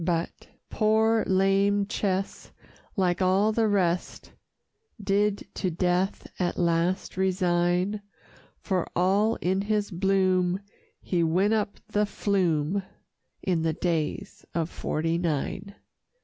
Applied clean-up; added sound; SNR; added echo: none; none; none; none.